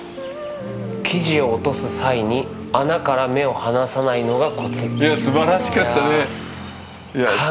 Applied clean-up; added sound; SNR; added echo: none; none; none; none.